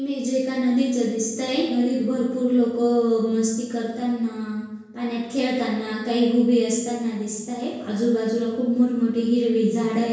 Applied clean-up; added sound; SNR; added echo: none; none; none; reverberation time 1.0 s.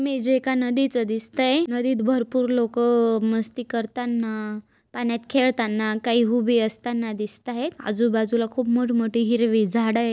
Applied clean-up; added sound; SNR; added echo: none; none; none; none.